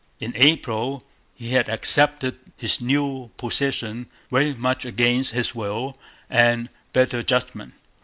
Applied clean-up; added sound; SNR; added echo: none; none; none; none.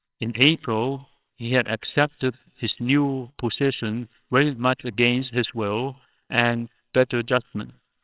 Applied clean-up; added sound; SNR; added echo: neural separator model SepFormer WHAMR!.